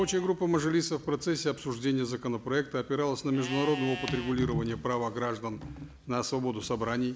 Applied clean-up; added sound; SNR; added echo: none; Livestock, farm animals, working animals; 17 dB; none.